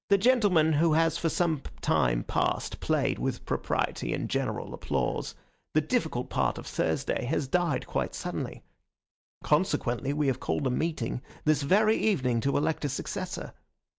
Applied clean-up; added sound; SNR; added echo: none; none; none; none.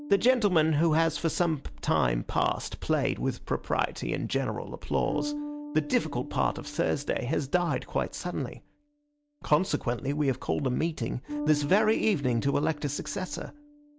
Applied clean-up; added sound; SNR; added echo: none; Bass guitar; 14 dB; none.